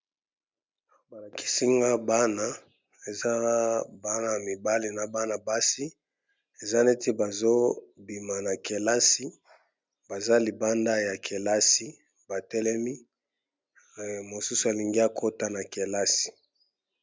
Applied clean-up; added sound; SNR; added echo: none; none; none; none.